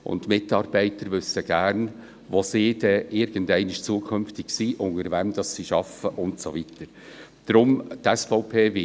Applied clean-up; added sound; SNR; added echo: none; none; none; none.